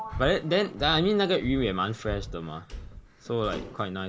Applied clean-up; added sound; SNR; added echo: none; Sliding door + Breathing; 11 dB; none.